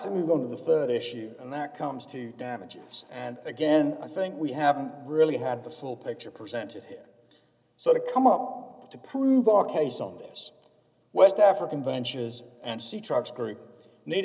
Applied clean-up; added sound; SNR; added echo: none; none; none; none.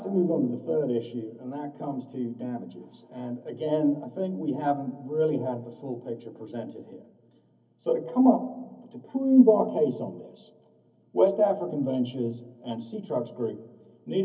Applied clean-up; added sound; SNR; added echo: none; none; none; reverberation time 0.3 s.